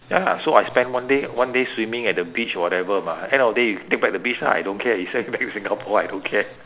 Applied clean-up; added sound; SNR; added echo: none; none; none; none.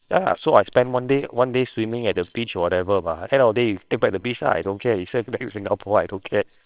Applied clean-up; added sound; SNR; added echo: neural separator model SepFormer WHAMR!.